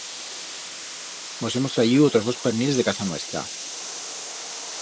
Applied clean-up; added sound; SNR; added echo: neural mask model Resemble Enhance denoiser.